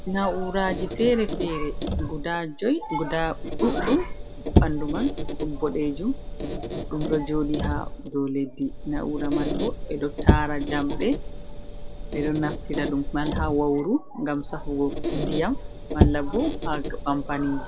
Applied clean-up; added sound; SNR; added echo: none; Squeak; 1 dB; reverberation time 0.7 s.